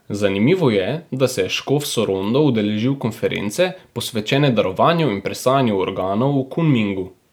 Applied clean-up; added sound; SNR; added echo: none; none; none; none.